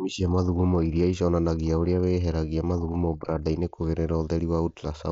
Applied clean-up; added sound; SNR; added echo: neural mask model Resemble Enhance denoiser.